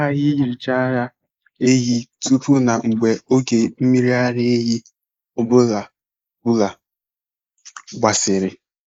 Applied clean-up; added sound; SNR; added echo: neural mask model Resemble Enhance denoiser.